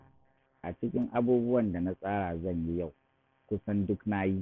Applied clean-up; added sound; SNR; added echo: none; none; none; none.